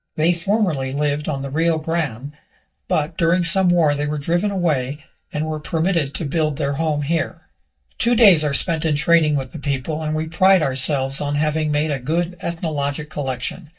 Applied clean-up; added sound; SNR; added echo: neural mask model DeepFilterNet 3.